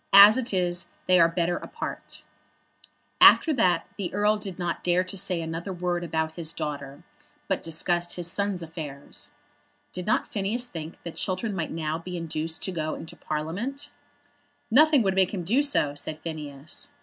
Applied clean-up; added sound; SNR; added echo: none; none; none; none.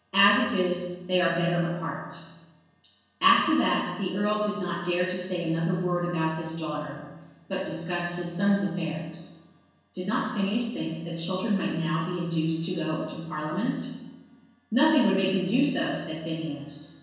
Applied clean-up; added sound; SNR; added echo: none; none; none; reverberation time 1.0 s.